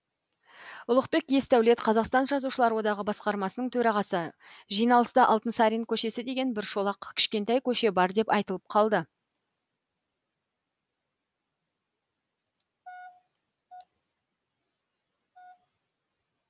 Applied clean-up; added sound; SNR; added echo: none; none; none; none.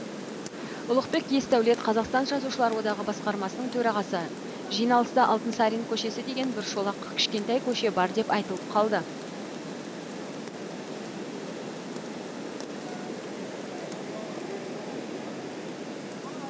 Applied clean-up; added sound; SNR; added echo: none; Rain; 7 dB; none.